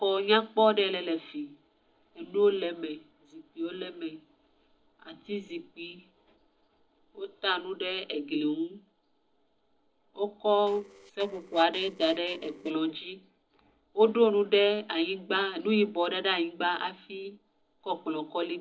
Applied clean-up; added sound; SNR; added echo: neural separator model SepFormer DNS4.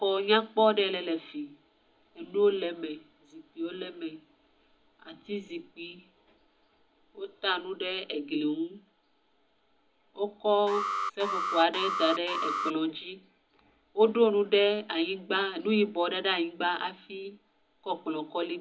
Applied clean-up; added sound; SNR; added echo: none; Alarm; 4 dB; reverberation time 0.4 s.